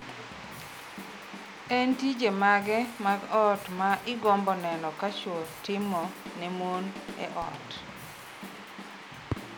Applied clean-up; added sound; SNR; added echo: none; Drum kit; 17 dB; none.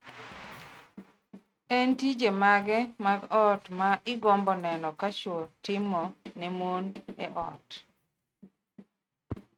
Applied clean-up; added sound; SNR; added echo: neural mask model RNNoise.